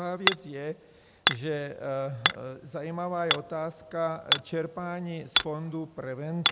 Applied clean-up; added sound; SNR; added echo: none; Hammer; -1 dB; none.